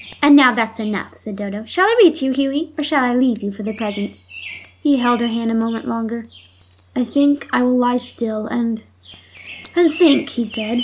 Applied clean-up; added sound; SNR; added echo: none; Bird vocalization, bird call, bird song; 20 dB; none.